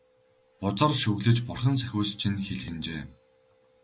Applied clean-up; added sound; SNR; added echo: none; none; none; none.